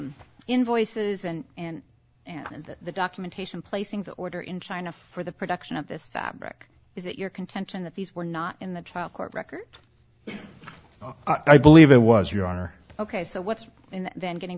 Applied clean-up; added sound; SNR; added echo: none; none; none; none.